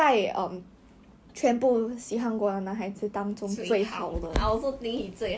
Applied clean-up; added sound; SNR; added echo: none; none; none; none.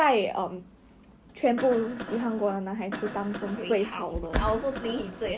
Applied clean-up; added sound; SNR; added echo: none; Cough; 11 dB; none.